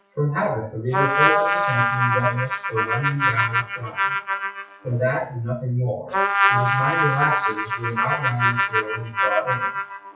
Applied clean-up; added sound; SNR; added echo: classical method WPE with log-MMSE.